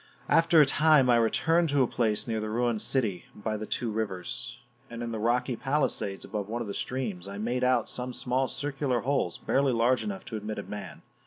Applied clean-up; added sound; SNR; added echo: none; none; none; none.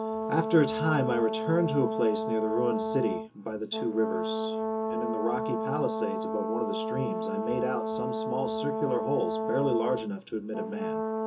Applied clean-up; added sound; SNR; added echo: none; Brass instrument; 1 dB; reverberation time 0.2 s.